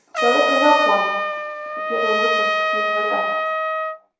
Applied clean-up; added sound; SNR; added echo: none; Trumpet; -3 dB; reverberation time 1.0 s.